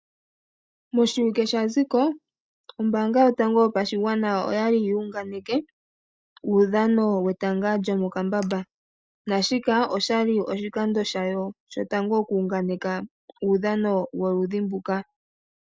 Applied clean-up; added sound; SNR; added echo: neural mask model DeepFilterNet 3.